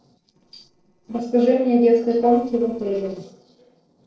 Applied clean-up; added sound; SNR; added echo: neural separator model SepFormer DNS4.